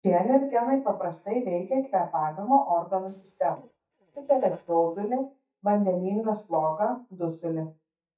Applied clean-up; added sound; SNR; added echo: neural mask model DeepFilterNet 3.